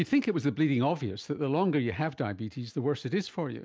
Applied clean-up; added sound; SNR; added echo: none; none; none; none.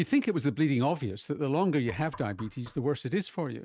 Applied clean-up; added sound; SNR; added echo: neural mask model RNNoise.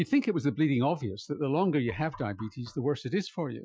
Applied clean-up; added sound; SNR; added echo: classical method Wiener filter.